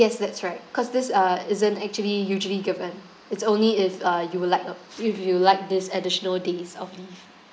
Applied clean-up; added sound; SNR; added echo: none; none; none; none.